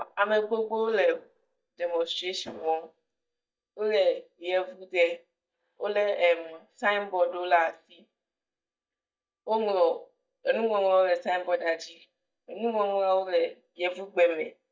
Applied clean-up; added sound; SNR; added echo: neural mask model DeepFilterNet 3.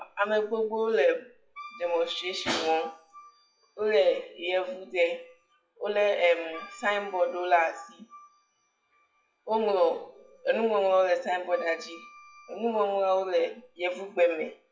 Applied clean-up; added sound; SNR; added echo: classical method WPE with log-MMSE.